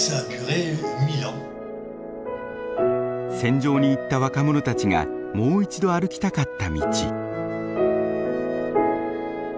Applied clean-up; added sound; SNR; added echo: none; none; none; none.